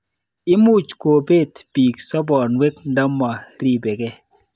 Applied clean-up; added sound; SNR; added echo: none; none; none; none.